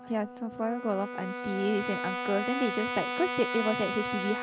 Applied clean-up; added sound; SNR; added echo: none; Brass instrument; 3 dB; none.